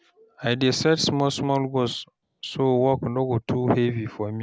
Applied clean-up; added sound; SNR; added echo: none; none; none; none.